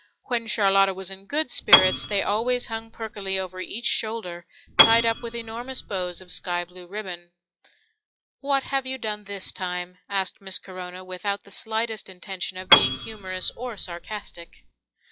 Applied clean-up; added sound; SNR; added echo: classical method log-MMSE.